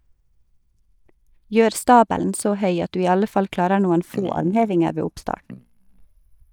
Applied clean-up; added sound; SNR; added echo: neural mask model DeepFilterNet 3.